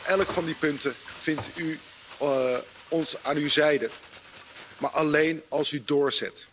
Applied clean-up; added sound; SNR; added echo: none; Frying (food); 15 dB; none.